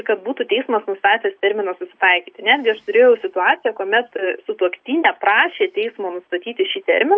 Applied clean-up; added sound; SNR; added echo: none; none; none; none.